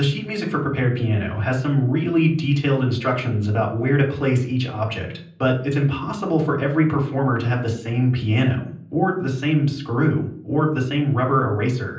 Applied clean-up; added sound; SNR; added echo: none; none; none; reverberation time 0.6 s.